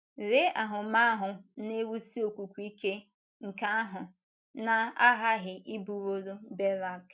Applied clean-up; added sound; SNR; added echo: none; none; none; none.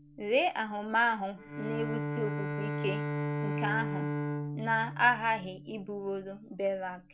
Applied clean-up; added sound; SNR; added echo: none; Bowed string instrument; 4 dB; none.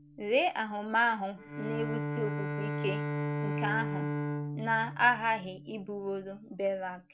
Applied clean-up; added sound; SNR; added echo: neural mask model RNNoise.